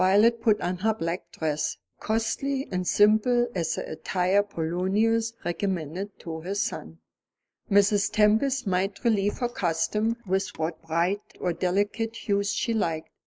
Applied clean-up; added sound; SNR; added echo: neural mask model Resemble Enhance denoiser.